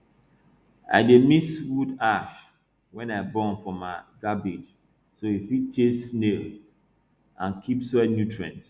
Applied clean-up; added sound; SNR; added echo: none; none; none; none.